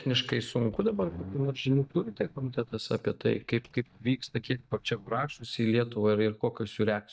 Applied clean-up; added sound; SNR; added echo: neural mask model DeepFilterNet 3.